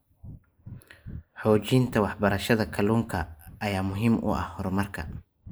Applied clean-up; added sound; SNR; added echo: neural mask model Resemble Enhance denoiser.